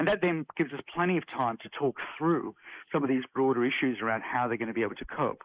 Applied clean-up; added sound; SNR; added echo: neural mask model Resemble Enhance denoiser.